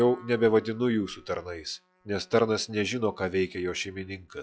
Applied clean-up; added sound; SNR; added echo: classical method log-MMSE.